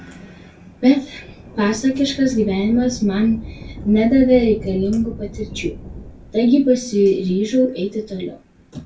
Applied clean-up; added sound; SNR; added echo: none; Thunder / Rain; 17 dB; reverberation time 0.2 s.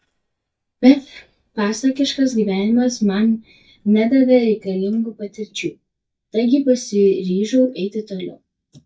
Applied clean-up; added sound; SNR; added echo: neural mask model DeepFilterNet 3.